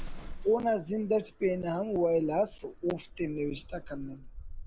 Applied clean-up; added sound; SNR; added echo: none; Bird vocalization, bird call, bird song + Explosion; 12 dB; none.